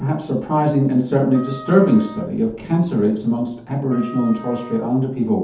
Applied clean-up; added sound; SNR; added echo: none; Wind instrument, woodwind instrument; 19 dB; reverberation time 0.6 s.